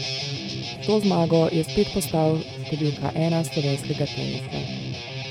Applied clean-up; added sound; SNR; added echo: neural mask model RNNoise.